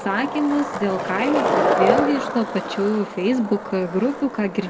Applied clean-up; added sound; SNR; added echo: none; Skateboard; 2 dB; reverberation time 0.9 s.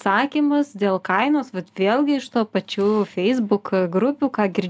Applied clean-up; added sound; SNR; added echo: none; none; none; none.